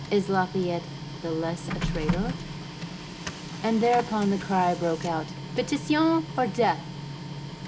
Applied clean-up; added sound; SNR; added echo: none; Printer; 7 dB; reverberation time 0.3 s.